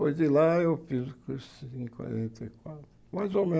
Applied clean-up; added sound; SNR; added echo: none; none; none; none.